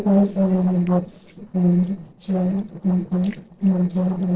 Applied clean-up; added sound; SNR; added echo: neural separator model SepFormer DNS4.